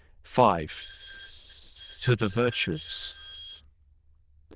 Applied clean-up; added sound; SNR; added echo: neural diffusion model UNIVERSE++.